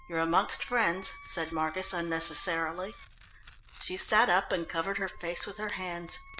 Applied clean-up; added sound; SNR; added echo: none; Wind instrument, woodwind instrument + Tearing; 17 dB; none.